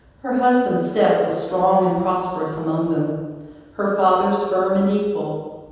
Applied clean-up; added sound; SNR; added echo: none; none; none; reverberation time 1.2 s.